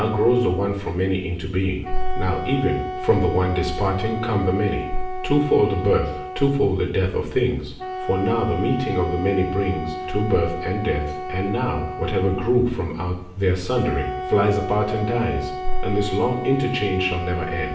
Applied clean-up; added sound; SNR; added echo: none; Wind instrument, woodwind instrument; 9 dB; reverberation time 0.6 s.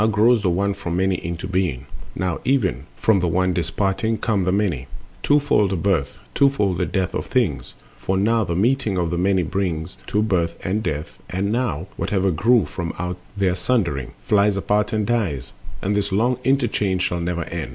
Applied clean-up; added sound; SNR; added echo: none; none; none; none.